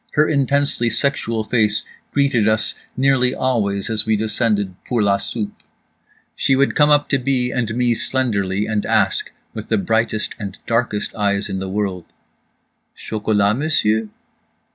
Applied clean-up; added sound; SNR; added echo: none; none; none; none.